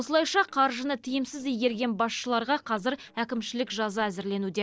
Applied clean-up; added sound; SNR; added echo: neural separator model SepFormer DNS4.